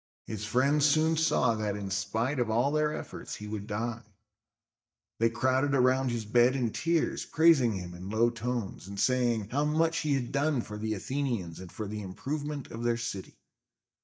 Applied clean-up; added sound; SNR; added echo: neural mask model DeepFilterNet 3.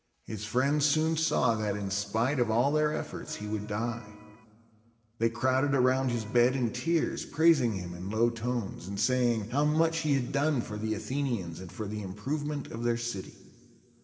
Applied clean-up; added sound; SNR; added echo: none; Electric guitar; 19 dB; reverberation time 1.9 s.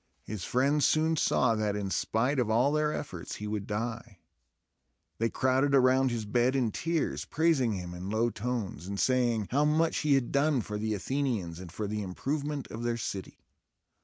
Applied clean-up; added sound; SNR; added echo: none; none; none; none.